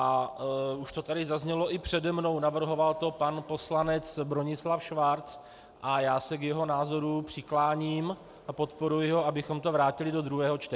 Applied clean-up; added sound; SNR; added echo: none; none; none; none.